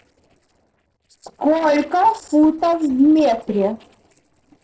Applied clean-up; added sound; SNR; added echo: neural separator model SepFormer DNS4.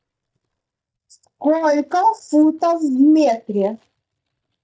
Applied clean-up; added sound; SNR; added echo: neural mask model DeepFilterNet 3.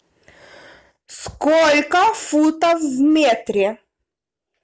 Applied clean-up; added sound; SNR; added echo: none; none; none; none.